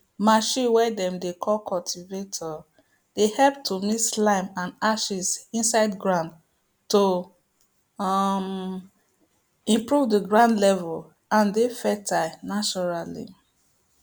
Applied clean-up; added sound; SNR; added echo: none; none; none; none.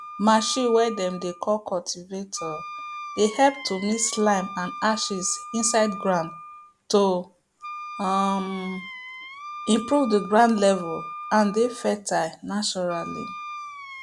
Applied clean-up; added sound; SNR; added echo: none; Wind instrument, woodwind instrument; 13 dB; none.